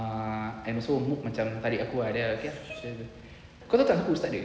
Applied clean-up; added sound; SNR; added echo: none; none; none; none.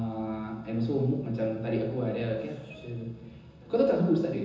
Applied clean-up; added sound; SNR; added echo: none; none; none; reverberation time 0.6 s.